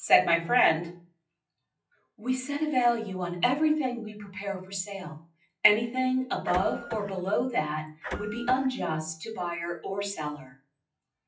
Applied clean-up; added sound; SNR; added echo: classical method WPE with log-MMSE.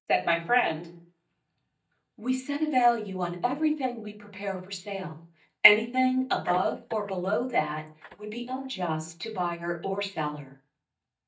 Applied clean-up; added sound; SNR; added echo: neural mask model DeepFilterNet 3.